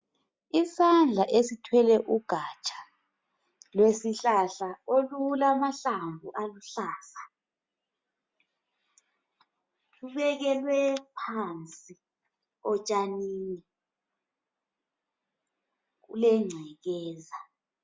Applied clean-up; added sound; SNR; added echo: none; none; none; none.